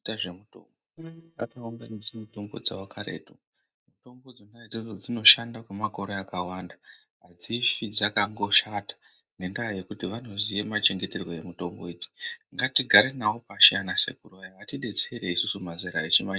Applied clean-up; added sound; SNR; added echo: neural mask model DeepFilterNet 3.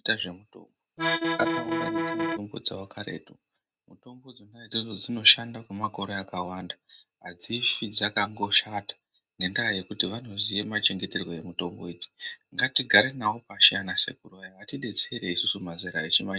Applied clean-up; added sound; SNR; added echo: neural mask model RNNoise.